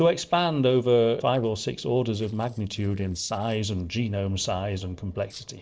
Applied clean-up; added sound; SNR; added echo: neural separator model SepFormer DNS4.